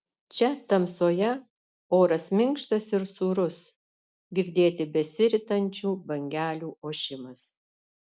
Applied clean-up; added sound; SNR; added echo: none; none; none; none.